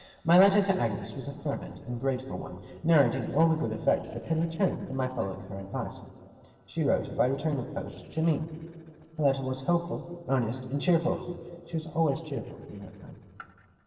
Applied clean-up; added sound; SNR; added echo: neural separator model SepFormer DNS4.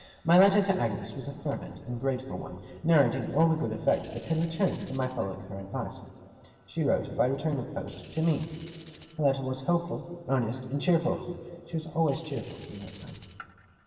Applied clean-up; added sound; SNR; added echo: none; Tambourine; 7 dB; reverberation time 2.5 s.